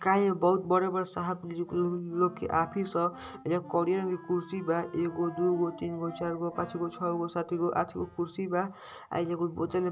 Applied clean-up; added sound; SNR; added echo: none; Wind instrument, woodwind instrument + Dog; 19 dB; none.